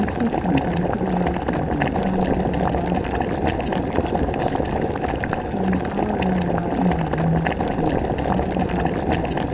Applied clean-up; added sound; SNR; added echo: none; Boiling; -4 dB; reverberation time 0.3 s.